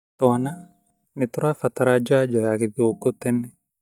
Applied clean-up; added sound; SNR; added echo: neural mask model DeepFilterNet 3.